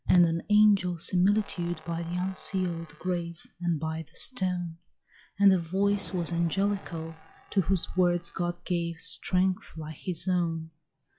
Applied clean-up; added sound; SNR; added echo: classical method log-MMSE.